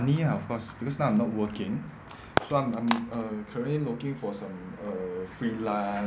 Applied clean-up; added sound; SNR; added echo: none; none; none; none.